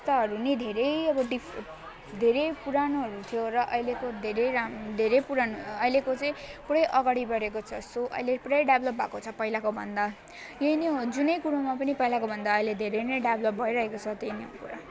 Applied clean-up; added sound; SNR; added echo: none; none; none; none.